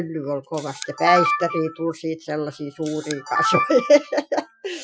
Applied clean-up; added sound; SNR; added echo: classical method Wiener filter.